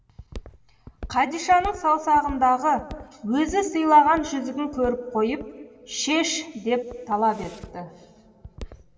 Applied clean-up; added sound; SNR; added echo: none; Walk, footsteps; 19 dB; reverberation time 2.5 s.